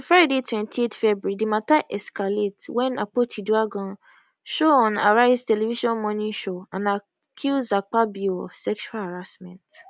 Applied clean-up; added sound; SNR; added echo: none; none; none; none.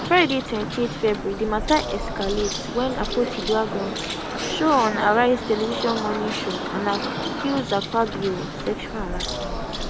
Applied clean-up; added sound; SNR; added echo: none; Bird; 4 dB; none.